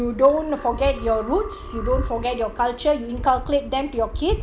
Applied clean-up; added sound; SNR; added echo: none; Burping, eructation; 19 dB; none.